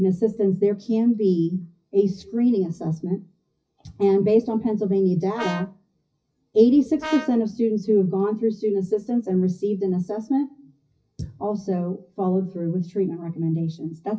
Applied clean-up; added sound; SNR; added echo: classical method WPE with log-MMSE.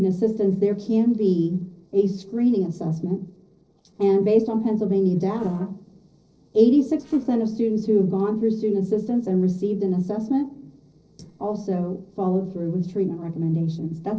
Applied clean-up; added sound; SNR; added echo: neural separator model SepFormer DNS4.